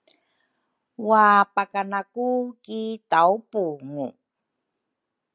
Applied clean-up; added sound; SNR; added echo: none; none; none; none.